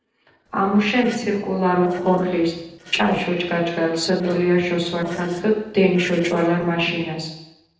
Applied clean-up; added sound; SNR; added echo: neural separator model SepFormer DNS4.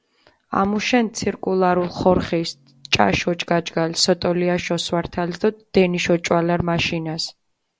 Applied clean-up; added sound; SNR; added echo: none; none; none; none.